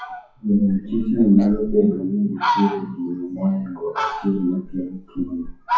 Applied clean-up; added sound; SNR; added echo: classical method WPE with log-MMSE.